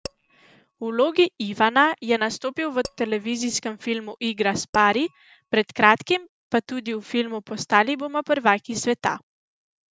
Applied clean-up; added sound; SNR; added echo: neural separator model SepFormer DNS4.